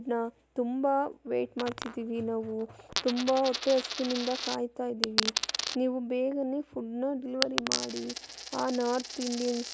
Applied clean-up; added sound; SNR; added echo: none; Coin (dropping); 6 dB; none.